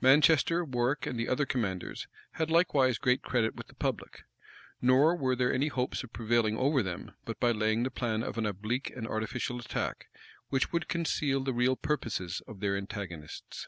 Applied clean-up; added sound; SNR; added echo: none; none; none; none.